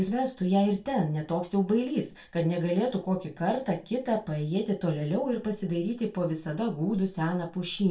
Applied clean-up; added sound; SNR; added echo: none; none; none; reverberation time 0.3 s.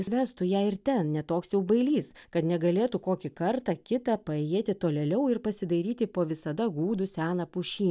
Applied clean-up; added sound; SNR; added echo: none; none; none; none.